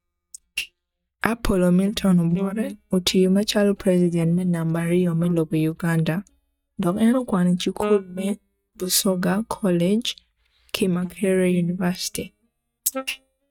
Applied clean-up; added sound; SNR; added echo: neural mask model DeepFilterNet 3.